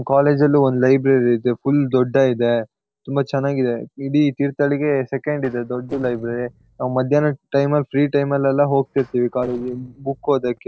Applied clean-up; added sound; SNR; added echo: neural separator model SepFormer DNS4.